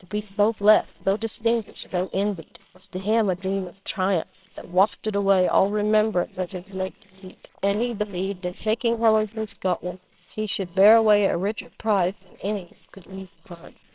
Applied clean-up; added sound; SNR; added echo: neural separator model SepFormer WHAMR!.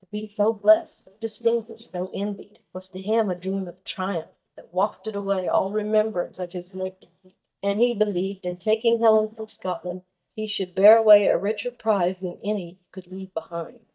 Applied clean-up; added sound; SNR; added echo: neural mask model DeepFilterNet 3.